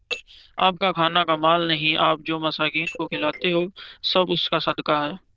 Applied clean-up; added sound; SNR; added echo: neural diffusion model UNIVERSE++.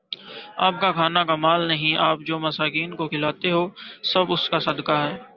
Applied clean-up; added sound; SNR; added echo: none; none; none; none.